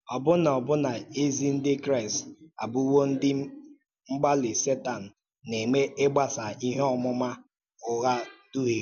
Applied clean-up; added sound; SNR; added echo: none; none; none; none.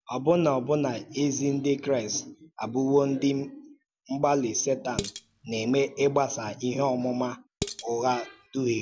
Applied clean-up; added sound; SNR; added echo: none; Dishes, pots, and pans; 11 dB; none.